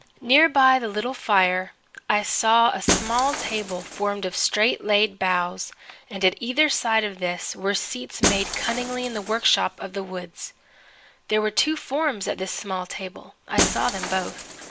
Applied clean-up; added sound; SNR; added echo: none; Shatter; 8 dB; none.